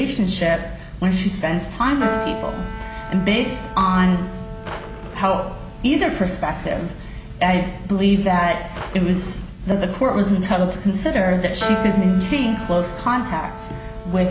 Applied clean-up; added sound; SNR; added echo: none; Piano + Drawer open or close; 13 dB; none.